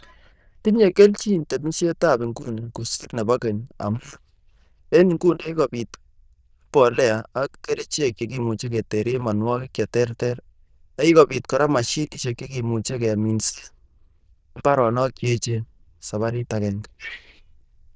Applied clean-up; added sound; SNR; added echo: neural diffusion model UNIVERSE++.